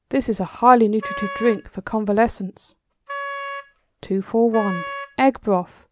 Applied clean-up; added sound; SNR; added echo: none; Wind instrument, woodwind instrument; 11 dB; none.